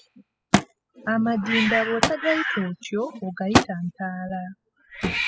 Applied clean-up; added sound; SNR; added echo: classical method spectral subtraction.